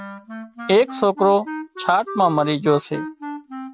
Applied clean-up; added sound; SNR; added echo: neural mask model RNNoise.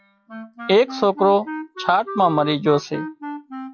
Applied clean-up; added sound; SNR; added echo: classical method log-MMSE.